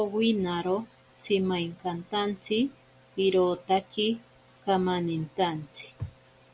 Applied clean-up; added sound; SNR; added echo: none; none; none; none.